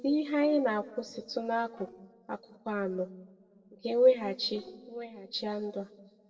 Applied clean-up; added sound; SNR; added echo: neural separator model SepFormer DNS4.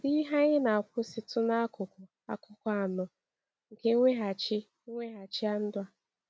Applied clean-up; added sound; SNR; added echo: none; none; none; none.